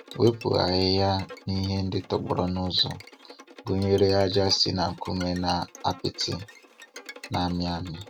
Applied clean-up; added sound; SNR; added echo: none; Bowed string instrument; 19 dB; none.